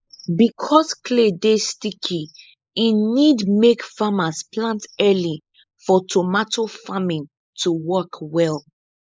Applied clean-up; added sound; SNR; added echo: neural mask model Resemble Enhance denoiser.